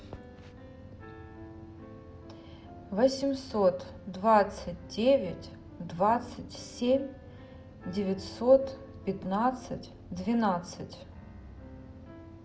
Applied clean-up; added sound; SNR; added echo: none; Piano; 19 dB; none.